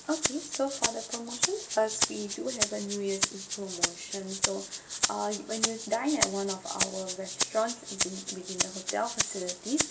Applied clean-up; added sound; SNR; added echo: none; Rattle (instrument); -1 dB; none.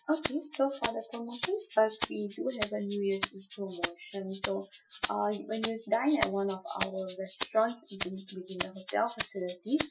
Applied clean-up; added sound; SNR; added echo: classical method Wiener filter.